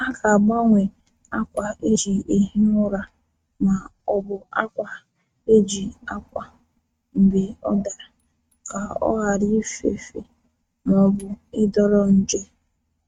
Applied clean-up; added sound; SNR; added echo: neural mask model RNNoise.